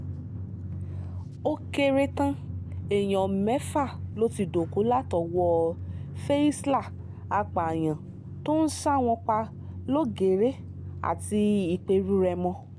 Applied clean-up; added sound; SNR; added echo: none; Drum; 10 dB; none.